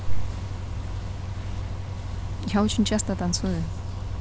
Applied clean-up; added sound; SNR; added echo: none; Bus; 6 dB; none.